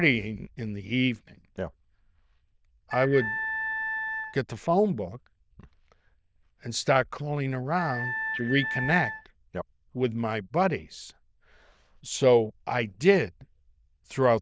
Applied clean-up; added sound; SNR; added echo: neural diffusion model UNIVERSE++.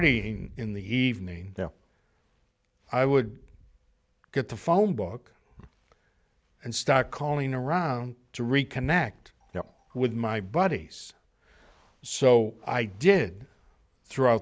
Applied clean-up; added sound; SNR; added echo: none; none; none; none.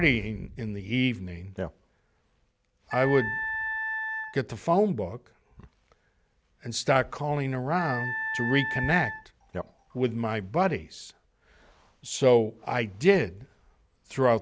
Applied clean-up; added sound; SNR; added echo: none; Wind instrument, woodwind instrument; 6 dB; none.